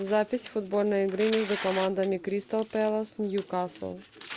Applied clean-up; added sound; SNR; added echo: none; Tearing; 13 dB; none.